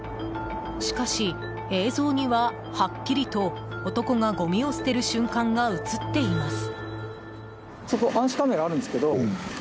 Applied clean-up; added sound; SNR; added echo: none; none; none; none.